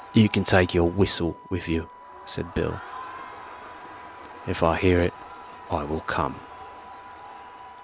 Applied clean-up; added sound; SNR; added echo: none; Wind instrument, woodwind instrument + Crowd; 15 dB; none.